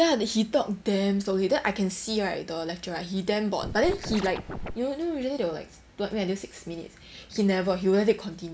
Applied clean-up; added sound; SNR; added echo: none; Scratching (performance technique); 8 dB; none.